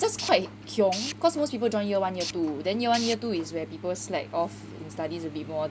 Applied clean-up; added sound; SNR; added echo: none; Tools; 12 dB; none.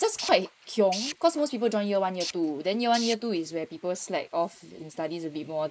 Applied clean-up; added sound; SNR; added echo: neural mask model Resemble Enhance denoiser.